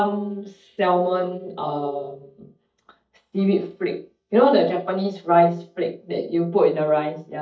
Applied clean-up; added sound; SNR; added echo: neural mask model DeepFilterNet 3.